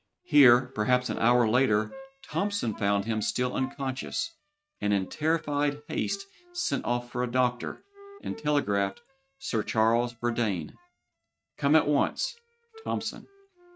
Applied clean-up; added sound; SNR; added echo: neural mask model RNNoise.